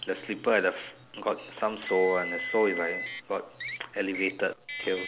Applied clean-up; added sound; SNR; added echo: none; Car; 9 dB; none.